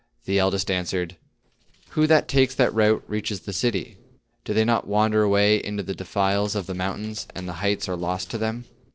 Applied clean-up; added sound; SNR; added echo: neural separator model SepFormer DNS4.